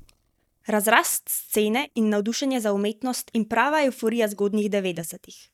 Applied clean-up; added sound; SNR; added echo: neural mask model DeepFilterNet 3.